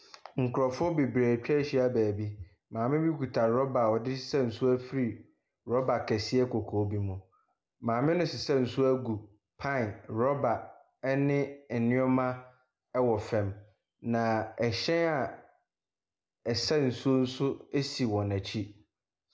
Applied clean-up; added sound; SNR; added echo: none; none; none; none.